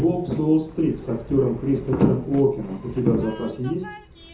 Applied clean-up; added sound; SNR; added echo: none; Train; 18 dB; reverberation time 0.5 s.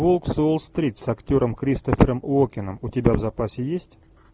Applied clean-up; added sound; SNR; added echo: none; none; none; none.